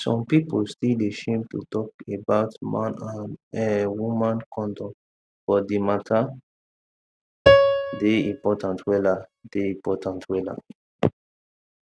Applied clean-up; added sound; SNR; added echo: neural mask model RNNoise.